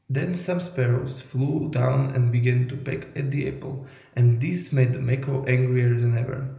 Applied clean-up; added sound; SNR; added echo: none; none; none; reverberation time 0.8 s.